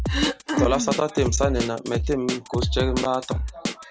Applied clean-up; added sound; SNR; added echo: none; Cough + Drum kit; 0 dB; none.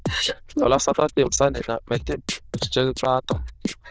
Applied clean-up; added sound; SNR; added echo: neural diffusion model UNIVERSE++.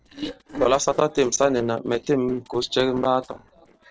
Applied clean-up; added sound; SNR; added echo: neural separator model SepFormer DNS4.